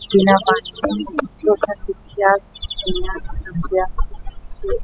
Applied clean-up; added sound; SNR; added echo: classical method spectral subtraction.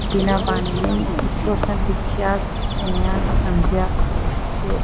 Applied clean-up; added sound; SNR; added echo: none; Bird; -5 dB; none.